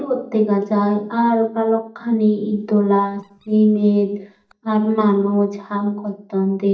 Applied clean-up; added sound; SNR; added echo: neural mask model DeepFilterNet 3.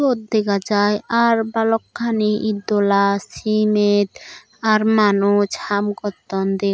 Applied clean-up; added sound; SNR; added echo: none; none; none; none.